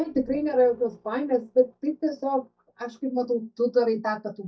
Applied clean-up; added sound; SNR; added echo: neural mask model DeepFilterNet 3.